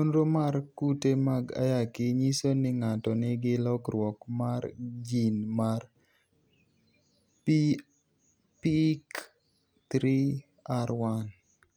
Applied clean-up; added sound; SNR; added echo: none; none; none; none.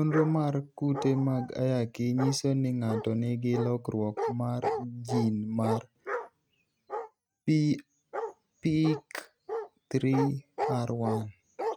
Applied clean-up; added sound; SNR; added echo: neural mask model RNNoise.